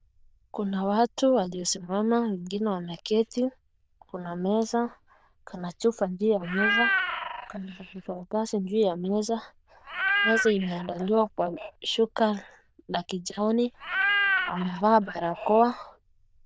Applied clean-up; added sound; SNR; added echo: neural diffusion model UNIVERSE++.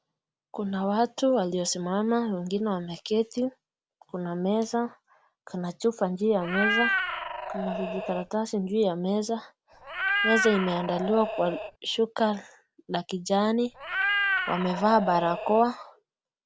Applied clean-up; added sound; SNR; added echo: none; Meow; 2 dB; none.